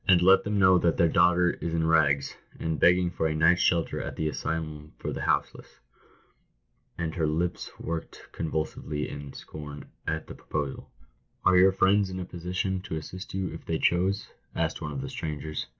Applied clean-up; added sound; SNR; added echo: none; none; none; none.